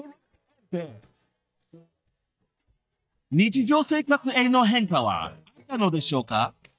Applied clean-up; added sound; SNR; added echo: neural mask model DeepFilterNet 3.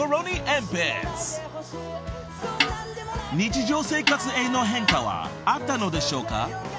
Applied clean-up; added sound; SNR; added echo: none; Snare drum; 3 dB; none.